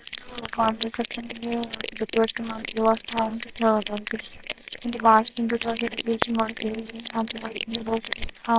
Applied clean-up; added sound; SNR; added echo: neural separator model SepFormer WHAMR!.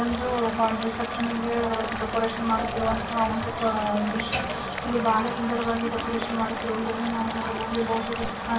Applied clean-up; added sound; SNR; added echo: none; Stream / Liquid; 12 dB; reverberation time 0.2 s.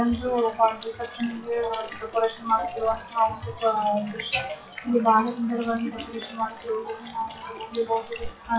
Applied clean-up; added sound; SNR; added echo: classical method WPE with log-MMSE.